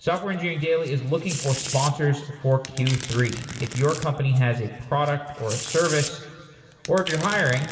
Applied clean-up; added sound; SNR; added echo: none; Domestic sounds, home sounds; 12 dB; reverberation time 2.3 s.